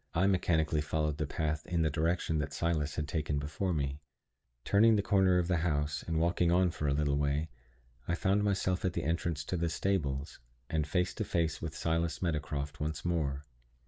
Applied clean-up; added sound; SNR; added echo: none; none; none; none.